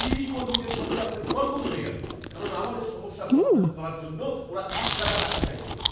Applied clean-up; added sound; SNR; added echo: none; Chewing, mastication; -4 dB; reverberation time 1.2 s.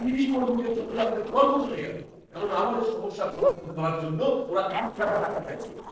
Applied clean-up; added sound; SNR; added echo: neural separator model SepFormer DNS4.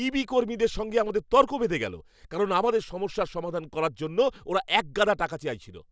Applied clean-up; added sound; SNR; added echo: none; none; none; none.